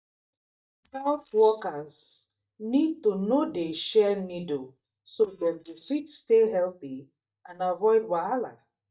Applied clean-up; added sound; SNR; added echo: neural mask model DeepFilterNet 3.